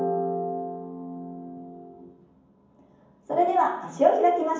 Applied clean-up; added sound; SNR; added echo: none; none; none; reverberation time 1.2 s.